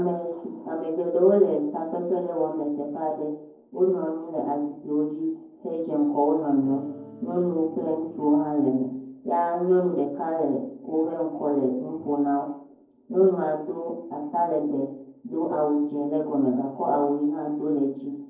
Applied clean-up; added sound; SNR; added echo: neural separator model SepFormer DNS4.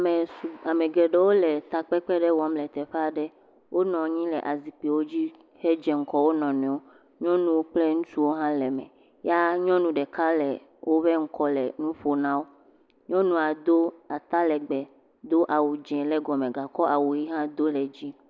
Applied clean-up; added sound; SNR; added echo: none; none; none; none.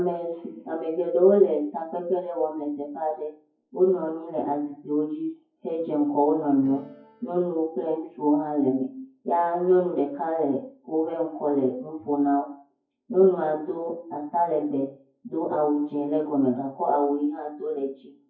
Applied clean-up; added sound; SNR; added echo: classical method WPE with log-MMSE.